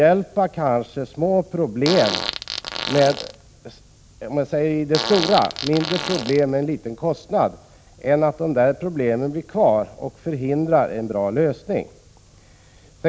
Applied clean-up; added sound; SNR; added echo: none; Fart; 7 dB; none.